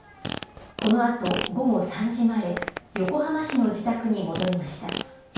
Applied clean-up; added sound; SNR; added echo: none; Fart; 10 dB; reverberation time 0.5 s.